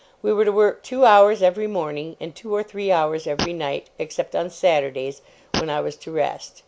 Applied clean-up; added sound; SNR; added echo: none; Fart; 12 dB; none.